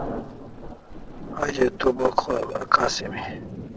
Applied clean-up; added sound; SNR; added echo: neural separator model SepFormer DNS4.